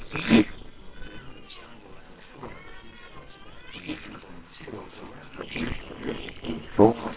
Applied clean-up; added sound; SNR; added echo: neural separator model SepFormer WHAMR!.